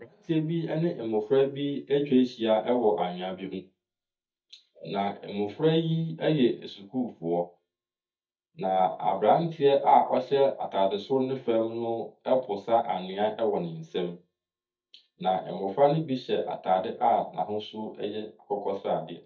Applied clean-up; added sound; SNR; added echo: neural mask model DeepFilterNet 3.